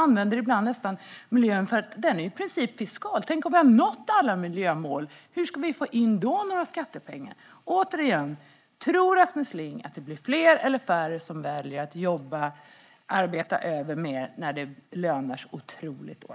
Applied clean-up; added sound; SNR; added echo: neural mask model Resemble Enhance denoiser.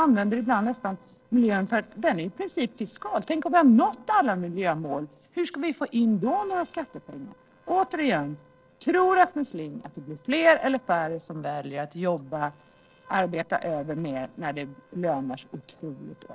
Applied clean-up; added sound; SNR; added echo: neural separator model SepFormer DNS4.